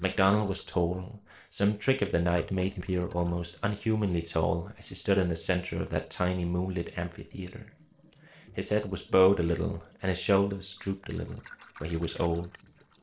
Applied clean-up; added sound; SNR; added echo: neural separator model SepFormer DNS4.